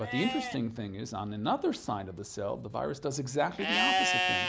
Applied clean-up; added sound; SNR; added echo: none; Livestock, farm animals, working animals; 1 dB; none.